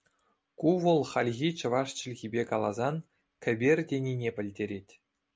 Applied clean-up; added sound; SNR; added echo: none; none; none; none.